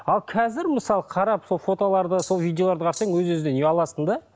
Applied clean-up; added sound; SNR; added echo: none; Rattle (instrument); 17 dB; none.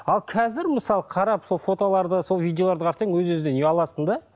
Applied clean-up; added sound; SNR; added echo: none; none; none; none.